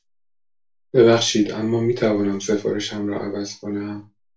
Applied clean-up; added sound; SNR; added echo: none; none; none; reverberation time 0.3 s.